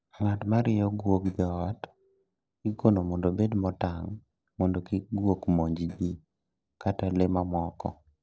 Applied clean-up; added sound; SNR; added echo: neural separator model SepFormer DNS4.